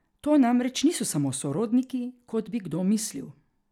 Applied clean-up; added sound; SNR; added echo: none; none; none; none.